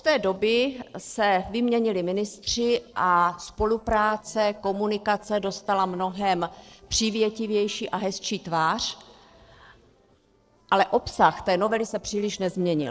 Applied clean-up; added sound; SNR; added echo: neural separator model SepFormer DNS4.